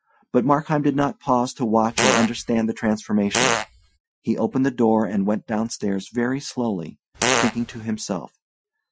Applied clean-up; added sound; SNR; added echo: classical method Wiener filter.